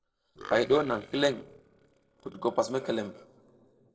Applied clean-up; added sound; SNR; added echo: neural separator model SepFormer DNS4.